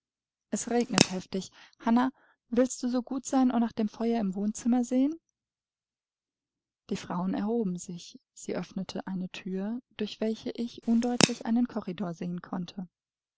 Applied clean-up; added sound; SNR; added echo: none; Crack / Crackle; -3 dB; none.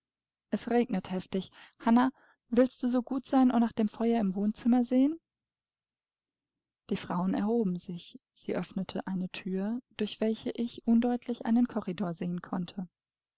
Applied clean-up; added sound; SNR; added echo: none; none; none; none.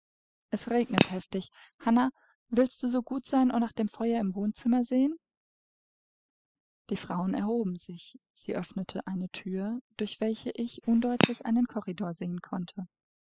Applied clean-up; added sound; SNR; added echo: classical method spectral subtraction.